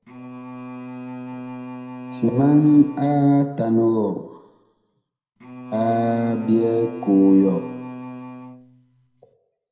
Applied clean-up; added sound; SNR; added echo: none; Bowed string instrument; 14 dB; reverberation time 0.8 s.